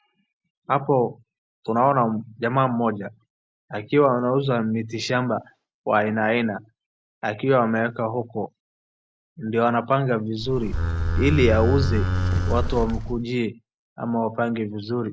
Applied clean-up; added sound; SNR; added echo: none; Livestock, farm animals, working animals; -1 dB; none.